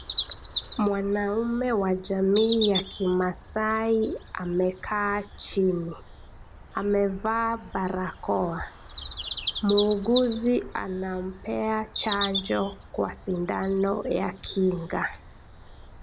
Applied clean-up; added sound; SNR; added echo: none; Bird vocalization, bird call, bird song; 5 dB; none.